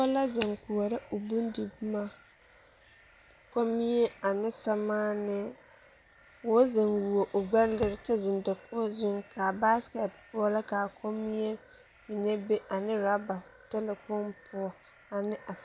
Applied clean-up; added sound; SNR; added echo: none; none; none; none.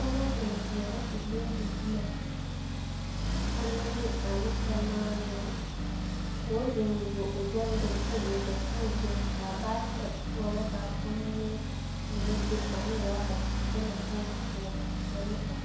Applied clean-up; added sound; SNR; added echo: none; Accelerating, revving, vroom; -4 dB; reverberation time 0.7 s.